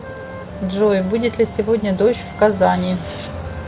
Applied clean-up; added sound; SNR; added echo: none; Wind instrument, woodwind instrument; 20 dB; none.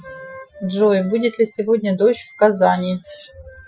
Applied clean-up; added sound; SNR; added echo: classical method Wiener filter.